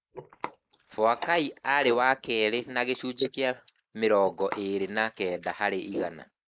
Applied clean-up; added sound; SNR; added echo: neural mask model Resemble Enhance denoiser.